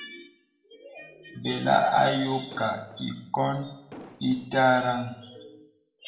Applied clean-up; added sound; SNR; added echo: none; Explosion; 18 dB; reverberation time 0.7 s.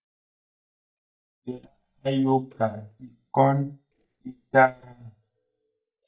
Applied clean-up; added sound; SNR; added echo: neural mask model DeepFilterNet 3.